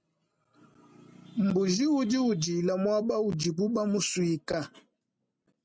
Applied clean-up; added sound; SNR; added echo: none; none; none; none.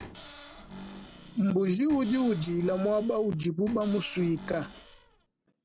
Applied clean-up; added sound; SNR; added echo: none; Cupboard open or close / Door; 17 dB; none.